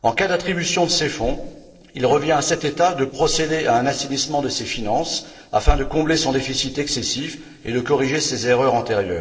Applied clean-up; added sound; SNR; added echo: neural separator model SepFormer DNS4.